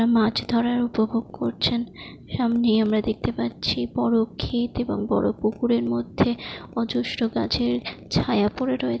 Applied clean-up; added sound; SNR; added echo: none; none; none; none.